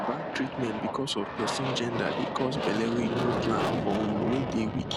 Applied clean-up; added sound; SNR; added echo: none; Aircraft; 0 dB; none.